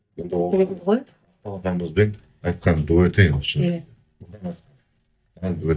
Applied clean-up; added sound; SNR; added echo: neural mask model DeepFilterNet 3.